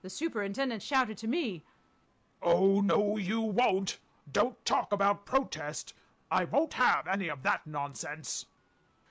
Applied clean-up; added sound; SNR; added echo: none; none; none; none.